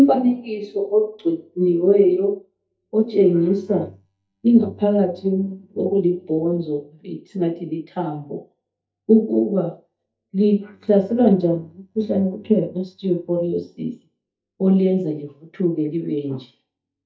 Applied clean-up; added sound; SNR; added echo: neural mask model DeepFilterNet 3.